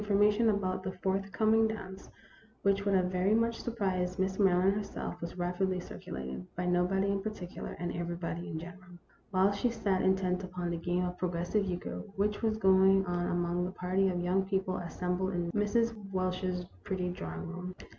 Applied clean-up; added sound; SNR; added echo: none; none; none; none.